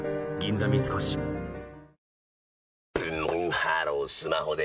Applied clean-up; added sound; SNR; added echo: none; none; none; none.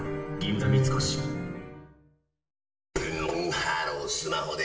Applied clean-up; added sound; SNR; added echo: none; none; none; reverberation time 0.8 s.